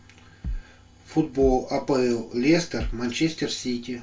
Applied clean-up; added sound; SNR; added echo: none; Bass drum; 7 dB; reverberation time 0.2 s.